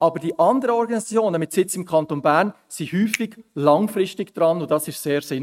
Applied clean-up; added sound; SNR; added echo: neural mask model RNNoise.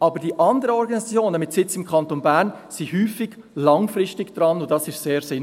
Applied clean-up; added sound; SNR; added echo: none; none; none; none.